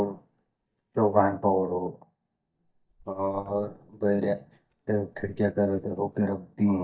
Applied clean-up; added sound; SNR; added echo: neural mask model DeepFilterNet 3.